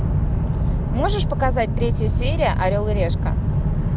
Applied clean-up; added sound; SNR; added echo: none; none; none; none.